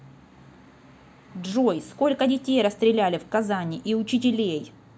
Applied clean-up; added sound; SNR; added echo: none; none; none; none.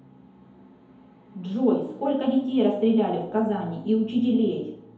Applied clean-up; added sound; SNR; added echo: none; none; none; reverberation time 2.2 s.